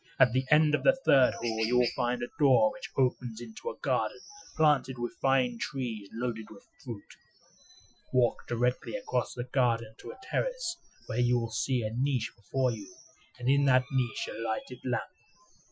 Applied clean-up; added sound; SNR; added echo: classical method Wiener filter.